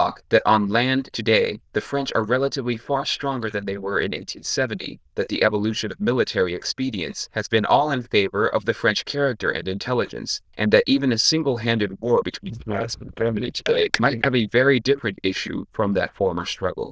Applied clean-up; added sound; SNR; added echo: neural diffusion model UNIVERSE++.